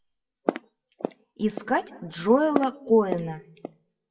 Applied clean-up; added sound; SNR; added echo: classical method WPE with log-MMSE.